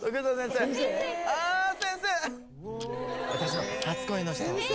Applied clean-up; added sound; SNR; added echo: none; Tick-tock + Bowed string instrument; 17 dB; none.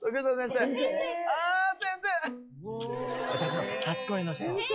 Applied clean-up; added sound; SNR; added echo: classical method log-MMSE.